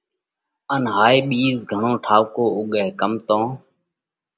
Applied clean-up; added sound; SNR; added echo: none; none; none; none.